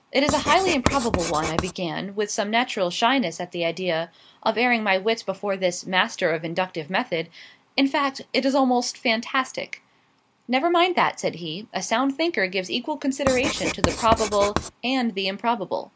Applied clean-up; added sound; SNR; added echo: none; Writing; 5 dB; none.